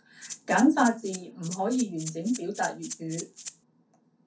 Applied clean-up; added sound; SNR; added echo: none; Rattle (instrument); 13 dB; reverberation time 0.3 s.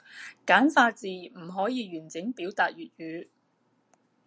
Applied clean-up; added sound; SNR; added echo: none; none; none; none.